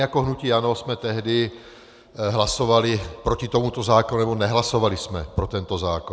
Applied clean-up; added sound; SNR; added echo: none; none; none; none.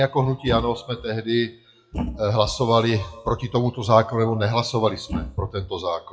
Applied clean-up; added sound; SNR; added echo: classical method WPE with log-MMSE.